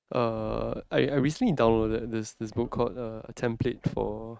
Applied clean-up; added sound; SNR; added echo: neural mask model RNNoise.